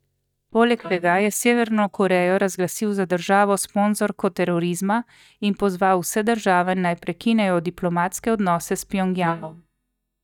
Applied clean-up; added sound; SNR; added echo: neural mask model DeepFilterNet 3.